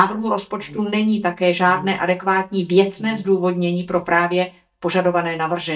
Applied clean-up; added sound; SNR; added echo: neural mask model DeepFilterNet 3.